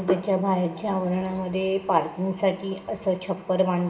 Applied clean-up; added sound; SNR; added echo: none; Hands; 13 dB; reverberation time 1.0 s.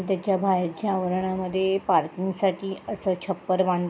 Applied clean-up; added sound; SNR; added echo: none; none; none; none.